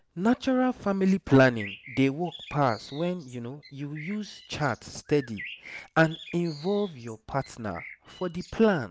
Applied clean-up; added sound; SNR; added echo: none; Bird; 19 dB; none.